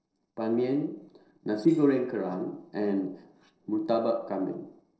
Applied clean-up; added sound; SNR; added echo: neural separator model SepFormer DNS4.